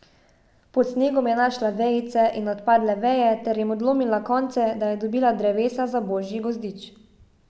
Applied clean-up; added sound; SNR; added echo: none; none; none; none.